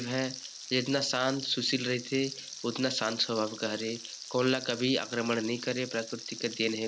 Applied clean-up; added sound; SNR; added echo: none; Frying (food); 12 dB; none.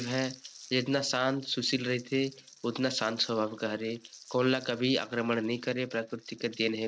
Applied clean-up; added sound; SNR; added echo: neural mask model RNNoise.